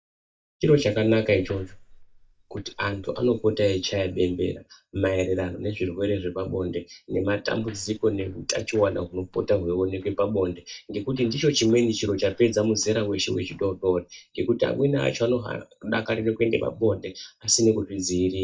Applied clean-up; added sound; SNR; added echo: neural mask model DeepFilterNet 3.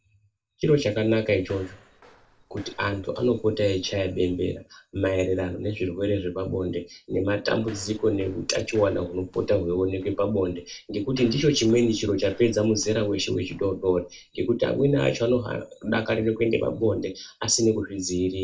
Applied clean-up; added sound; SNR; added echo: neural separator model SepFormer DNS4.